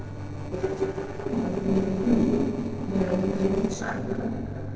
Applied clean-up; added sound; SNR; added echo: neural separator model SepFormer DNS4.